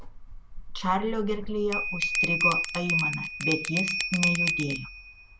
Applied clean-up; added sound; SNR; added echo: none; Bell; -1 dB; none.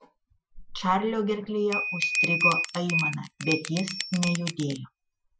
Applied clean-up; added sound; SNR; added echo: classical method Wiener filter.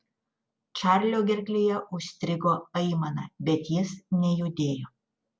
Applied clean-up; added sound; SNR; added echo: none; none; none; none.